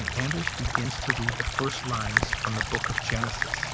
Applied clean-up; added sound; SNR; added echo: none; Stream + Typing; -3 dB; none.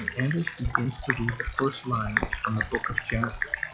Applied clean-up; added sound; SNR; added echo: classical method log-MMSE.